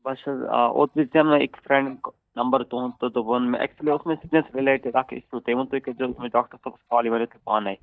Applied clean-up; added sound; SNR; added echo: neural mask model DeepFilterNet 3.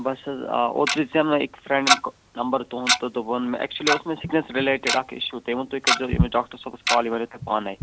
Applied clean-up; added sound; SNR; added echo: none; Tick-tock; 3 dB; none.